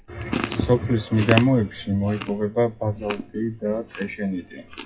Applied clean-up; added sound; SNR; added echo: classical method WPE with log-MMSE.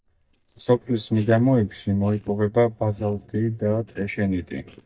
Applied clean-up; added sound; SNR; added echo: neural mask model DeepFilterNet 3.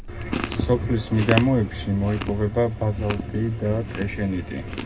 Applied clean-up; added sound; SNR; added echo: none; Chewing, mastication; 9 dB; reverberation time 0.2 s.